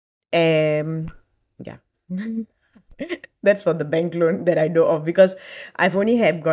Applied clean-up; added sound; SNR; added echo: neural mask model DeepFilterNet 3.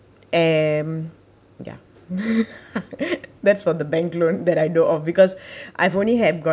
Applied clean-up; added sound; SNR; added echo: none; none; none; none.